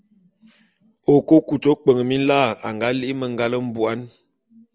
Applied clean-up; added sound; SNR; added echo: none; none; none; none.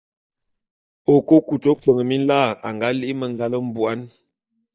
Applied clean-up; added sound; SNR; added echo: neural mask model DeepFilterNet 3.